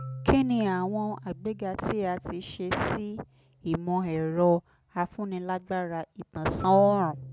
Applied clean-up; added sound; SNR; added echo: none; Marimba, xylophone; 17 dB; none.